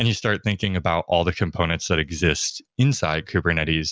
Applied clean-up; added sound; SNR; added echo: none; none; none; none.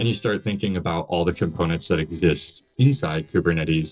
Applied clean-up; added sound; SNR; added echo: neural separator model SepFormer DNS4.